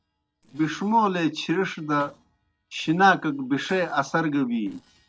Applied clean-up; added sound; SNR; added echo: neural separator model SepFormer DNS4.